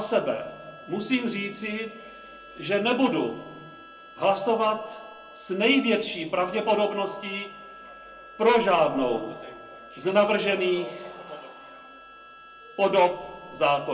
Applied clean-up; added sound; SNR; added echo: none; Harmonica; 20 dB; reverberation time 0.2 s.